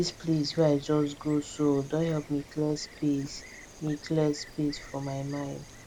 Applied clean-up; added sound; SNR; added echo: none; Bird + Insect; 18 dB; none.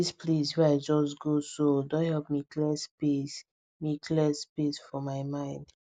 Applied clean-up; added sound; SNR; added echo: none; none; none; none.